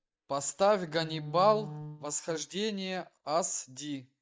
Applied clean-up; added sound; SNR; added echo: neural mask model DeepFilterNet 3.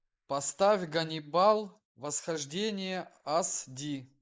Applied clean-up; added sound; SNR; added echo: neural mask model Resemble Enhance denoiser.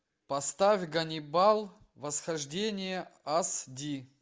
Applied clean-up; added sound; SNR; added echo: none; none; none; none.